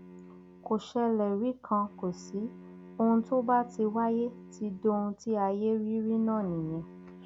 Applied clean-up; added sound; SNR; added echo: none; Bowed string instrument; 20 dB; none.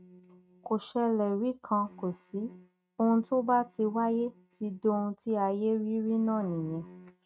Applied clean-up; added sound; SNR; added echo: neural mask model RNNoise.